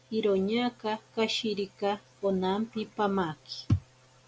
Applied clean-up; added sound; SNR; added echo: none; none; none; none.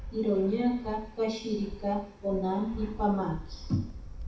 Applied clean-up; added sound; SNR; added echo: none; Fixed-wing aircraft, airplane; 12 dB; reverberation time 0.7 s.